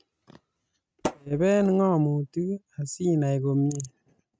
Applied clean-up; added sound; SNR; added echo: neural mask model RNNoise.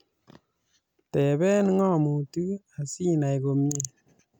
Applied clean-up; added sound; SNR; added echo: none; none; none; none.